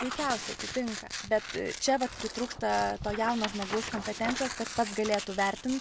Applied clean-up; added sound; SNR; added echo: none; Tearing; 8 dB; none.